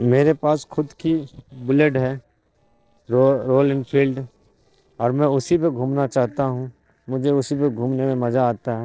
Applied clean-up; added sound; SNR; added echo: neural separator model SepFormer DNS4.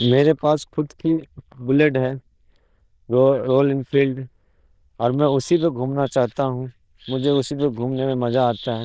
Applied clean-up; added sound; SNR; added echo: neural diffusion model UNIVERSE++.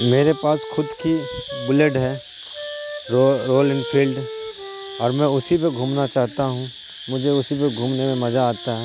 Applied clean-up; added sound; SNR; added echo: none; Wind instrument, woodwind instrument; 14 dB; none.